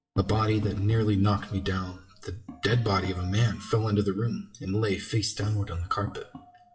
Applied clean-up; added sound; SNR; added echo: classical method WPE with log-MMSE.